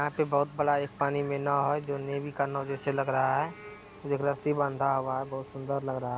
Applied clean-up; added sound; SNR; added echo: none; Engine / Mechanisms; 19 dB; none.